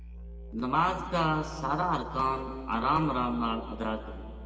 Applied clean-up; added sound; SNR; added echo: none; Musical instrument; 12 dB; reverberation time 2.2 s.